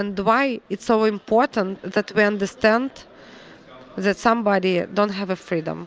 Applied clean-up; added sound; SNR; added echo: none; none; none; none.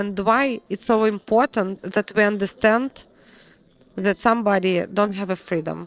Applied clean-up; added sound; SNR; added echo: neural separator model SepFormer DNS4.